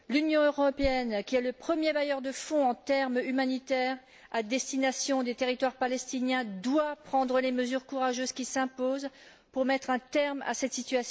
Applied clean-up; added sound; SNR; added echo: none; none; none; none.